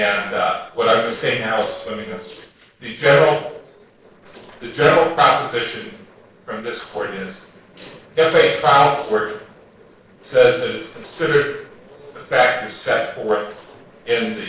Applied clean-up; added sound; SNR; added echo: neural separator model SepFormer DNS4.